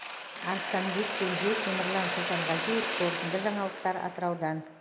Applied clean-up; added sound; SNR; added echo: none; Mechanisms; 2 dB; none.